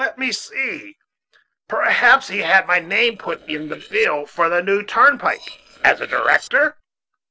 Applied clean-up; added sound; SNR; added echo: neural separator model SepFormer DNS4.